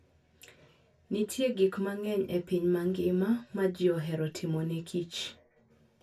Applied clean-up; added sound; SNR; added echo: none; none; none; reverberation time 0.2 s.